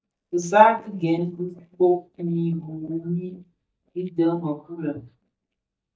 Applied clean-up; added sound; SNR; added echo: neural mask model DeepFilterNet 3.